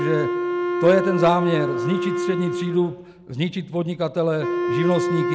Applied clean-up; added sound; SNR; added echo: none; Wind instrument, woodwind instrument; 2 dB; none.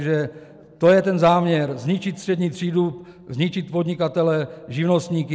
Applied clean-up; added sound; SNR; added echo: none; none; none; none.